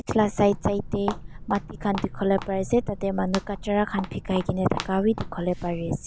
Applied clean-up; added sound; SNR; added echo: none; Walk, footsteps; 11 dB; none.